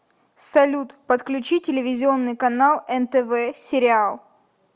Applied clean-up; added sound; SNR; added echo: none; none; none; none.